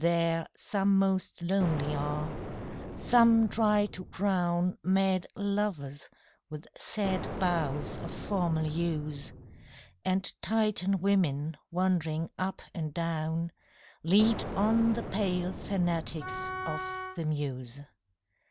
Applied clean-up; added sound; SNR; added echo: none; Explosion + Wind instrument, woodwind instrument; 9 dB; none.